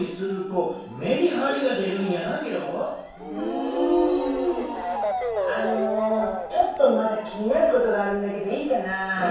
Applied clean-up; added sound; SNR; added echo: none; Motor vehicle (road) / Siren; 9 dB; reverberation time 0.7 s.